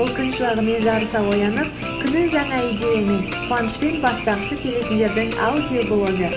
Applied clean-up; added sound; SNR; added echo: none; Frog; 10 dB; none.